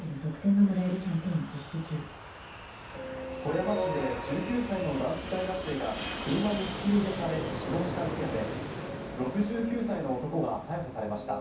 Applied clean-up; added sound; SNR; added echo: none; Fixed-wing aircraft, airplane; 8 dB; reverberation time 0.7 s.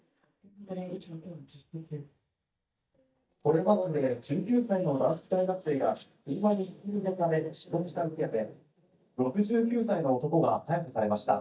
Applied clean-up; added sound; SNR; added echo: neural mask model DeepFilterNet 3.